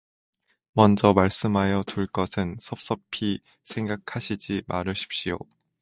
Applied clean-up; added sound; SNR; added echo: neural mask model DeepFilterNet 3.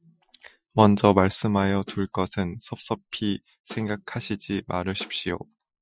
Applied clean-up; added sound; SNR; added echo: classical method Wiener filter.